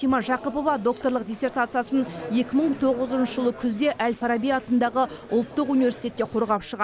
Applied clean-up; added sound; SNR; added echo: none; none; none; none.